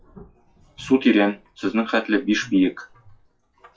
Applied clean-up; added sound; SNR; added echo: classical method WPE with log-MMSE.